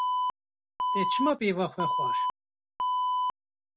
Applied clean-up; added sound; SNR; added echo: none; Alarm; -4 dB; none.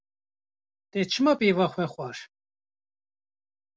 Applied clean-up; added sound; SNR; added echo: none; none; none; none.